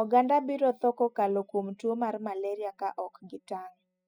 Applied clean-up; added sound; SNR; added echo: classical method spectral subtraction.